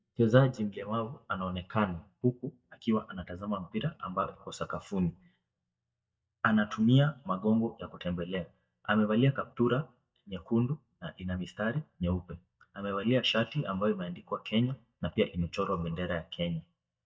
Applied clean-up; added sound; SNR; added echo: neural mask model DeepFilterNet 3.